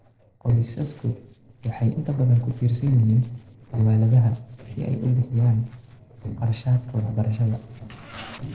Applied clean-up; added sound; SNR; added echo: neural separator model SepFormer DNS4.